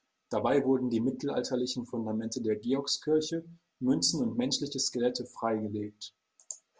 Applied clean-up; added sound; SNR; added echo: none; none; none; none.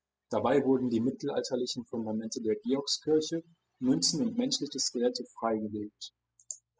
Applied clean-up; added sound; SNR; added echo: classical method spectral subtraction.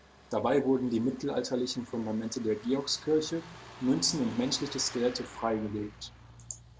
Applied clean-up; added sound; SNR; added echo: none; Truck; 18 dB; none.